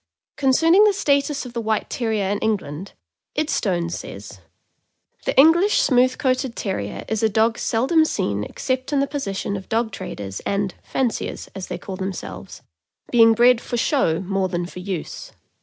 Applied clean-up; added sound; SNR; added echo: none; none; none; none.